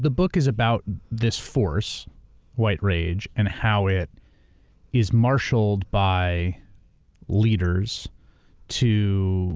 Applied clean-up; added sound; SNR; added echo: none; none; none; none.